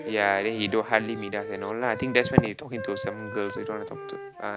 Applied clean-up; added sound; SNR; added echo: none; Wind instrument, woodwind instrument; 11 dB; none.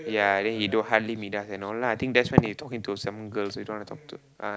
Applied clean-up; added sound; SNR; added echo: none; none; none; none.